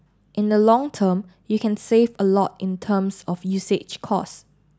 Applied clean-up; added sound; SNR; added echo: none; none; none; none.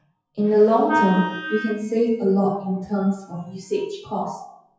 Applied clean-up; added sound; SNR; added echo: classical method WPE with log-MMSE.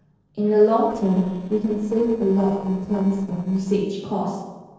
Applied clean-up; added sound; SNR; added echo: neural separator model SepFormer DNS4.